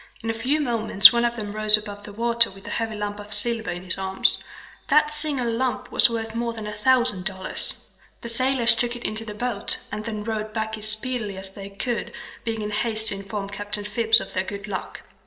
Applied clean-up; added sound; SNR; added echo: none; none; none; reverberation time 2.4 s.